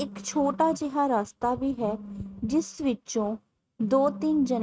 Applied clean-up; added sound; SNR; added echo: neural mask model RNNoise.